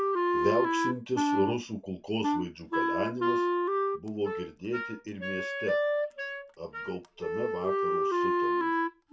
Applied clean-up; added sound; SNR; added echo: none; Wind instrument, woodwind instrument; -5 dB; reverberation time 0.2 s.